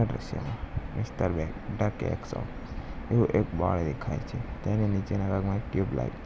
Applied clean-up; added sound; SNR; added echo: none; none; none; none.